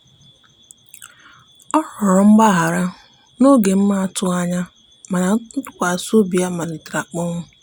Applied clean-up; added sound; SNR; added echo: none; none; none; none.